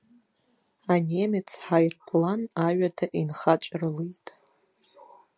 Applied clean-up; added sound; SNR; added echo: none; none; none; none.